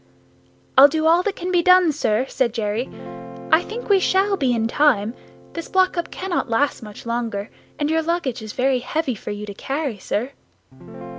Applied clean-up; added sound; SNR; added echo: none; Guitar; 19 dB; none.